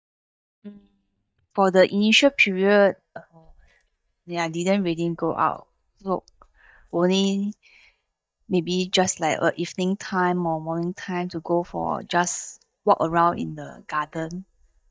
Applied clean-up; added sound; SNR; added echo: neural mask model DeepFilterNet 3.